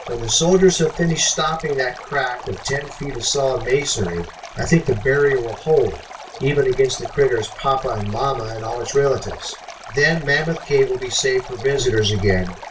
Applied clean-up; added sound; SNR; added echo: none; Stream; 16 dB; reverberation time 0.2 s.